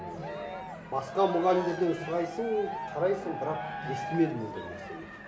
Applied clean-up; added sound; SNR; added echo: none; Cheering; 9 dB; none.